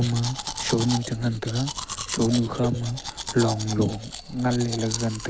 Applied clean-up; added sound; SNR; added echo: none; Domestic sounds, home sounds; 8 dB; none.